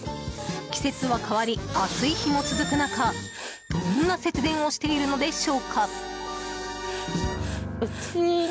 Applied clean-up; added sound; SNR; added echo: none; Writing; 18 dB; none.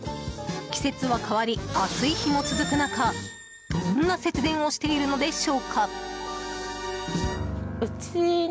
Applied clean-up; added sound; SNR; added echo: none; none; none; none.